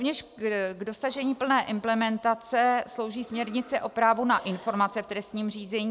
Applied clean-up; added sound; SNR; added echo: none; none; none; none.